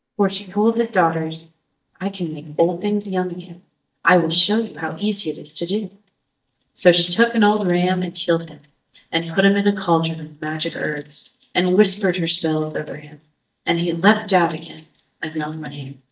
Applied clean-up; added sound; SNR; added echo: neural mask model DeepFilterNet 3.